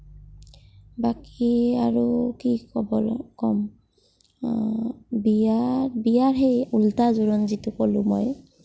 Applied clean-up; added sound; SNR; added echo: none; none; none; none.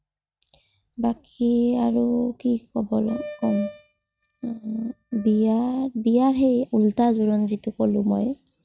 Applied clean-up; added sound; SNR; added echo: neural mask model RNNoise.